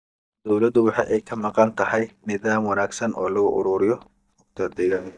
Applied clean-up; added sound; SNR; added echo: neural mask model DeepFilterNet 3.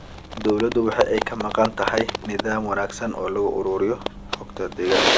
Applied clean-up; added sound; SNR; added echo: none; Bus + Boat, Water vehicle; 18 dB; none.